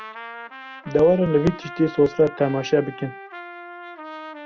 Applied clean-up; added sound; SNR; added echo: none; Trumpet; 15 dB; none.